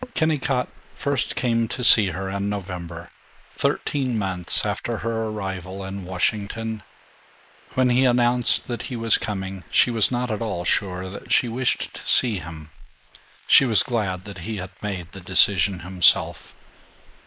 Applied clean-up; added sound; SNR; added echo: neural mask model Resemble Enhance denoiser.